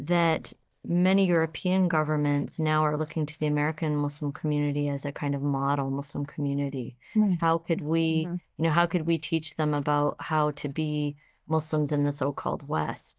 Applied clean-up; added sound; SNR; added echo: neural mask model DeepFilterNet 3.